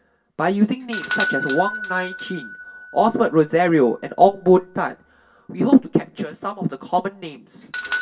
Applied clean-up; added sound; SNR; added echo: none; Bell / Doorbell; 11 dB; reverberation time 0.1 s.